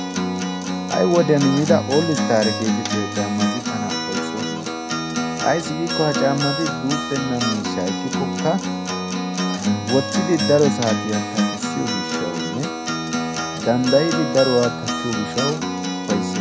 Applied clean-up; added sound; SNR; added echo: none; Acoustic guitar; 1 dB; none.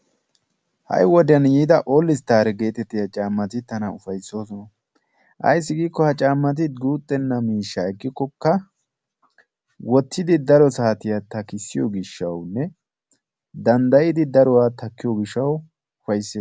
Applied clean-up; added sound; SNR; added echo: none; none; none; none.